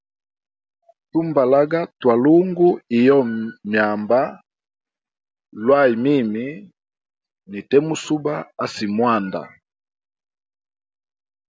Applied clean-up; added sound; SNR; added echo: none; none; none; none.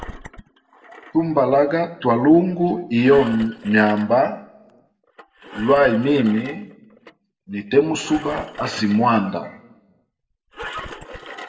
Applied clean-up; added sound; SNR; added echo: none; Engine; 18 dB; reverberation time 0.6 s.